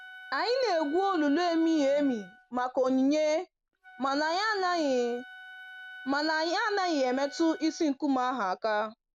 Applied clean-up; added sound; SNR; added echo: none; Wind instrument, woodwind instrument; 19 dB; none.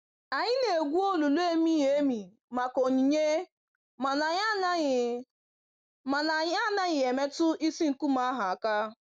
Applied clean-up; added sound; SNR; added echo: none; none; none; none.